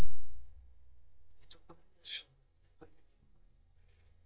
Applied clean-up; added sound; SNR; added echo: neural mask model DeepFilterNet 3.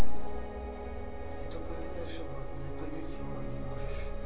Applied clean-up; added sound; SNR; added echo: none; Piano; 15 dB; reverberation time 0.3 s.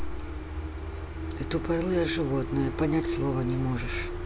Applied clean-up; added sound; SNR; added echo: none; none; none; none.